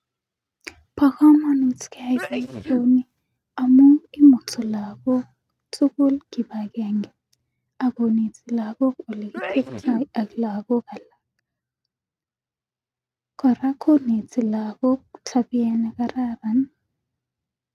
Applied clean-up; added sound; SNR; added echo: neural mask model RNNoise.